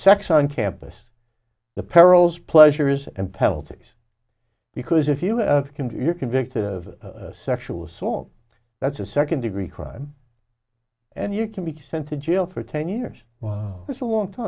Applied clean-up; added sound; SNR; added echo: none; none; none; none.